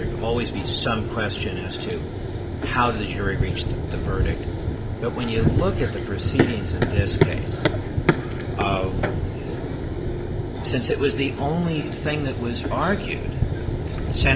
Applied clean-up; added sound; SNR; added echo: none; Run; -3 dB; none.